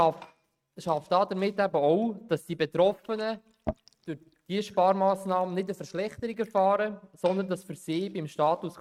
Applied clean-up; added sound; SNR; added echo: neural mask model RNNoise.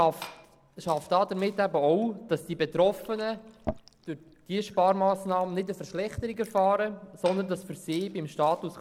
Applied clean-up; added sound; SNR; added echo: none; Fill (with liquid) / Glass; 19 dB; none.